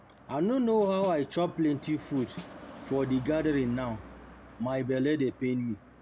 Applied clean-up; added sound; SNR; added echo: none; Snare drum + Car passing by; 17 dB; none.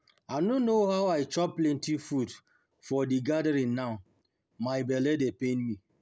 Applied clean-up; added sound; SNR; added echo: none; none; none; none.